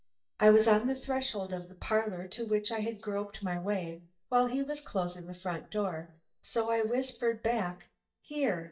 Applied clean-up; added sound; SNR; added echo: neural mask model DeepFilterNet 3.